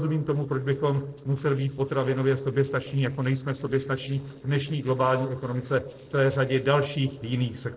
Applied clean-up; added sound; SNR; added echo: neural separator model SepFormer DNS4.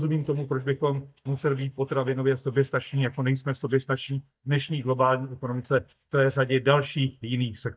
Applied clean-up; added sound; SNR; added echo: neural mask model DeepFilterNet 3.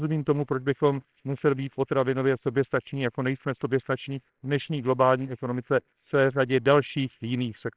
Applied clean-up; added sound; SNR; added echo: neural separator model SepFormer WHAMR!.